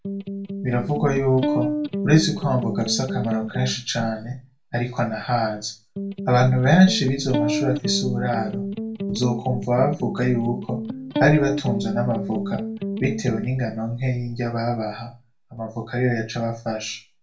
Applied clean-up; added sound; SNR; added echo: none; Electric guitar; 4 dB; reverberation time 0.3 s.